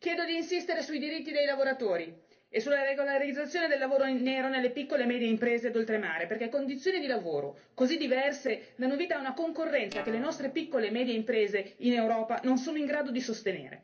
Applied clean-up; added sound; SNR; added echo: neural separator model SepFormer DNS4.